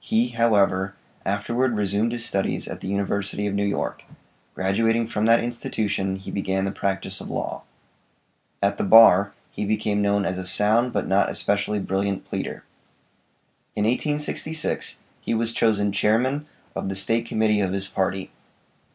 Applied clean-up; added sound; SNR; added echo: none; none; none; none.